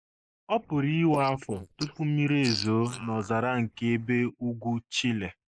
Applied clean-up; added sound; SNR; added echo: neural mask model Resemble Enhance denoiser.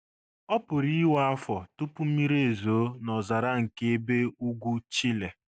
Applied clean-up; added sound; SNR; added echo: none; none; none; none.